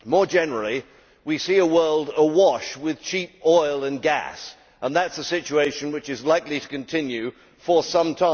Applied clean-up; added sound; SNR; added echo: none; none; none; none.